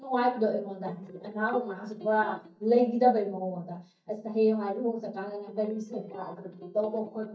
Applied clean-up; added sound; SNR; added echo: neural mask model DeepFilterNet 3.